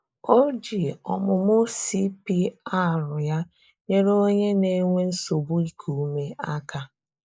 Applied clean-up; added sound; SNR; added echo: neural mask model Resemble Enhance denoiser.